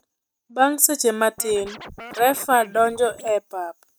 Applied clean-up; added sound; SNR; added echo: neural mask model RNNoise.